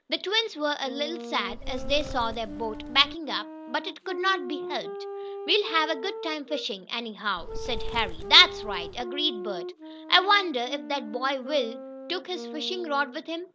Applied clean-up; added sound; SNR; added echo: none; Bird + Wind instrument, woodwind instrument; 9 dB; none.